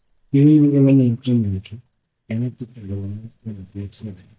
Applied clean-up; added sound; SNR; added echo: neural mask model DeepFilterNet 3.